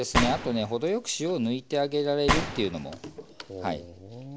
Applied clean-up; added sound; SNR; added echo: none; Gunshot, gunfire; 4 dB; none.